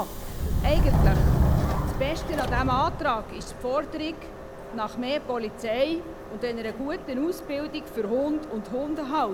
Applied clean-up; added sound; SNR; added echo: none; Subway, metro, underground; -2 dB; none.